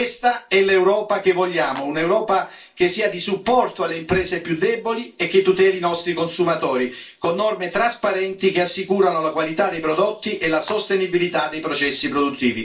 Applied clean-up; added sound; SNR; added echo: neural separator model SepFormer DNS4.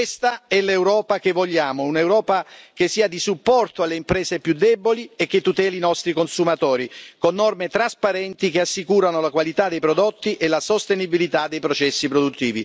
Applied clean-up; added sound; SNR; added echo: none; none; none; none.